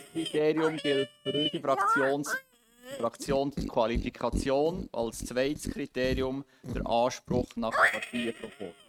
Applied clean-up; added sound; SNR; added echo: neural mask model RNNoise.